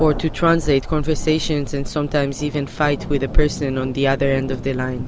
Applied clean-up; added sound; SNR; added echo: none; Thunder; 8 dB; none.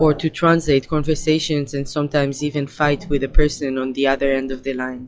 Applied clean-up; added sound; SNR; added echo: classical method log-MMSE.